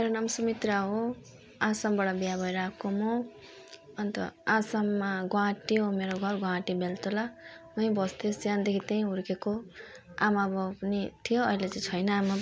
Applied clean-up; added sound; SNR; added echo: none; none; none; none.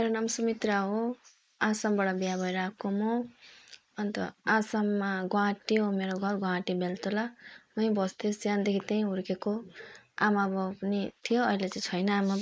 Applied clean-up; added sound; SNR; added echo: neural mask model Resemble Enhance denoiser.